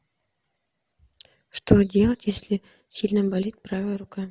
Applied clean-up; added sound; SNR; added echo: none; none; none; none.